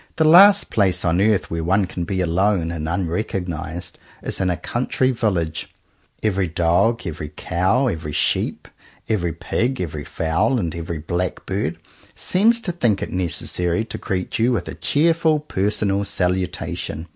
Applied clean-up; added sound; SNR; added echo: none; none; none; none.